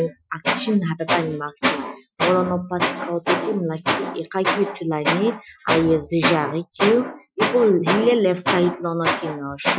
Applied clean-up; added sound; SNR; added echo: classical method Wiener filter.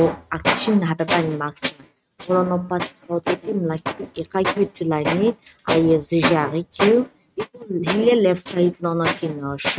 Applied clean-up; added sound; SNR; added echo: neural mask model RNNoise.